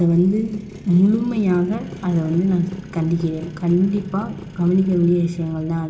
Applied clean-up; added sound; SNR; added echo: none; Motorcycle; 17 dB; reverberation time 0.6 s.